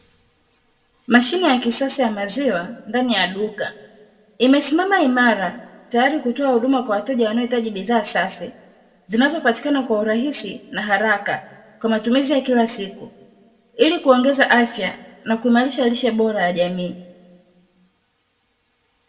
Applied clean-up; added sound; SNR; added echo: none; none; none; reverberation time 0.8 s.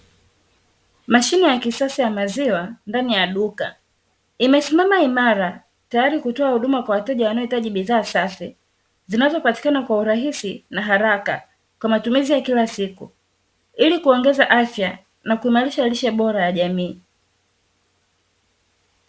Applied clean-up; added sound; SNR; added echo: none; none; none; none.